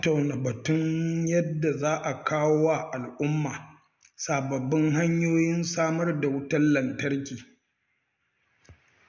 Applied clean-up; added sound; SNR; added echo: none; none; none; none.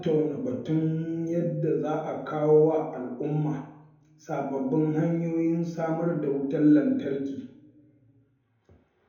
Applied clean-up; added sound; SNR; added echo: none; none; none; reverberation time 2.6 s.